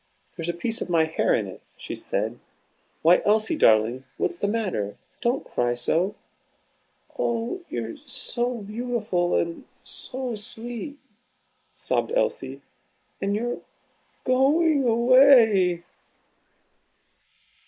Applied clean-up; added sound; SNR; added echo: neural mask model Resemble Enhance denoiser.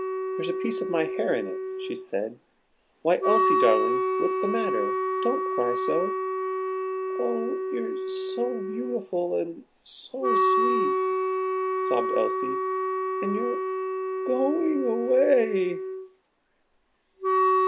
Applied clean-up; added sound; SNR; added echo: none; Wind instrument, woodwind instrument; -2 dB; none.